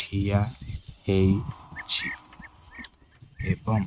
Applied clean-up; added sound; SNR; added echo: neural mask model RNNoise.